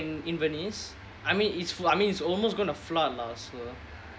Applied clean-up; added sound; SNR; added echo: none; none; none; none.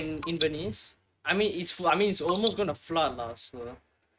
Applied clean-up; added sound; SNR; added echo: neural mask model RNNoise.